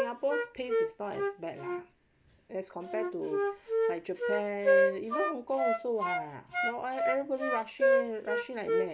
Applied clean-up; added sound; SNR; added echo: none; Wind instrument, woodwind instrument; -5 dB; none.